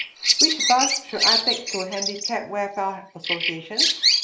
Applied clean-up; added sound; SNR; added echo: neural mask model Resemble Enhance denoiser.